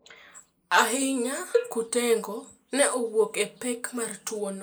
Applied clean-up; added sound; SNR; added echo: neural mask model Resemble Enhance denoiser.